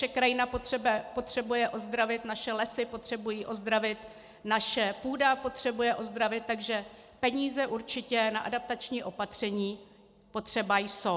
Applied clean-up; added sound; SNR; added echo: none; none; none; none.